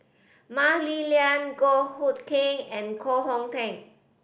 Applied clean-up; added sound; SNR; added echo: none; none; none; none.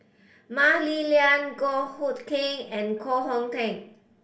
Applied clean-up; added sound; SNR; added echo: none; none; none; reverberation time 0.2 s.